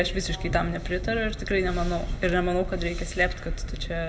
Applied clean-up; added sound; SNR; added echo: none; none; none; reverberation time 0.6 s.